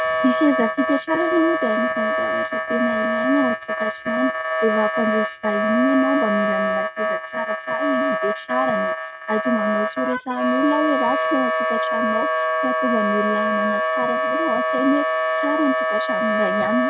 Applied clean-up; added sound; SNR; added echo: neural mask model RNNoise.